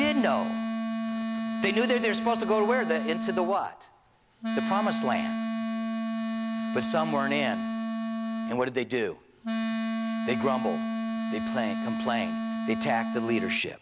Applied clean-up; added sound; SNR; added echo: none; Wind instrument, woodwind instrument; 0 dB; none.